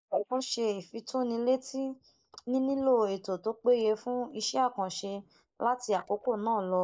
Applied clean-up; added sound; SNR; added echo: neural mask model Resemble Enhance denoiser.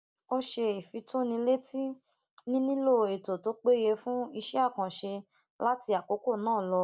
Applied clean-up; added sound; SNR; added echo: none; none; none; none.